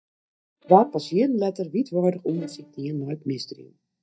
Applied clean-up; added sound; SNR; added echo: neural mask model DeepFilterNet 3.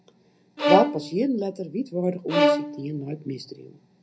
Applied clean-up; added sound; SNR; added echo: none; Bowed string instrument; -2 dB; reverberation time 0.5 s.